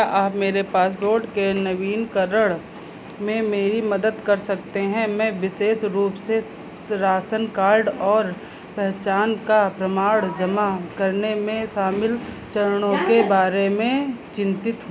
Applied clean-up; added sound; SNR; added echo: none; none; none; none.